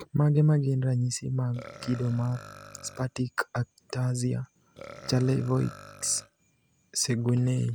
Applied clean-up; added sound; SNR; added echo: none; Burping, eructation; 20 dB; none.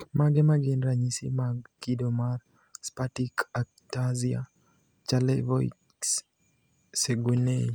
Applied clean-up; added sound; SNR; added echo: none; none; none; none.